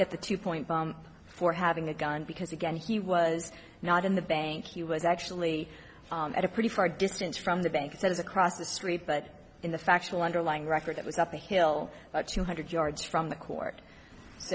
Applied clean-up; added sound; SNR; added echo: none; none; none; none.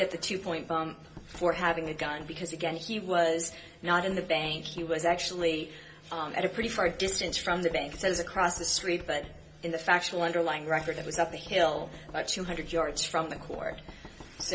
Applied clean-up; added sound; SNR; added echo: none; Knock; 19 dB; reverberation time 0.2 s.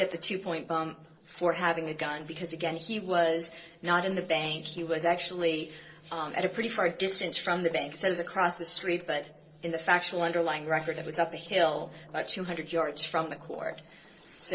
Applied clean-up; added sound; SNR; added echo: neural separator model SepFormer DNS4.